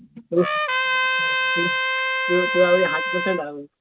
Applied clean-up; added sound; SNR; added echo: none; Trumpet; -1 dB; none.